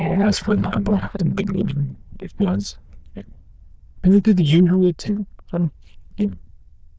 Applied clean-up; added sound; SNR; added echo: neural diffusion model UNIVERSE++.